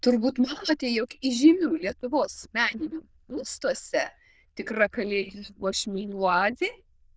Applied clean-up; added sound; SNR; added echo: neural diffusion model UNIVERSE++.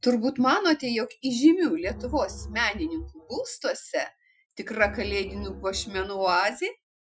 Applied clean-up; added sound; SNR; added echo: classical method Wiener filter.